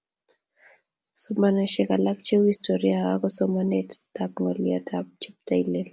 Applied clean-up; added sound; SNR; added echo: none; none; none; none.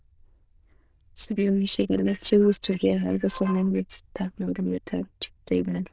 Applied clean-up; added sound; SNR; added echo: neural diffusion model UNIVERSE++.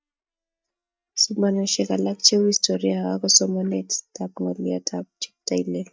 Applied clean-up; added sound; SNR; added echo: neural mask model DeepFilterNet 3.